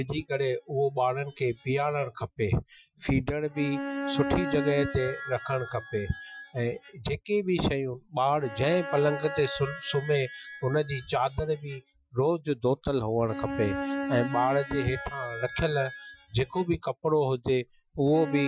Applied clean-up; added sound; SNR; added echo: classical method Wiener filter.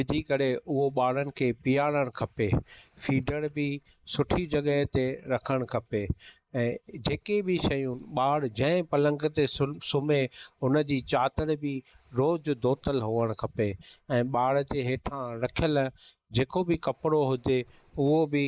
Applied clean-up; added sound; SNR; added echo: neural mask model Resemble Enhance denoiser.